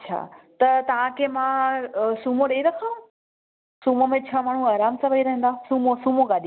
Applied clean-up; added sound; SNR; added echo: none; none; none; none.